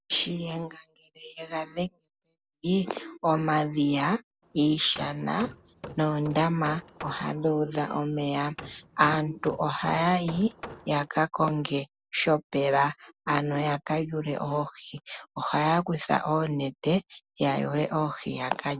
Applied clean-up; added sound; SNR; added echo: neural separator model SepFormer DNS4.